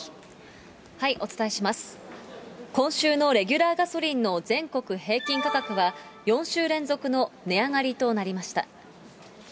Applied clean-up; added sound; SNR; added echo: none; none; none; none.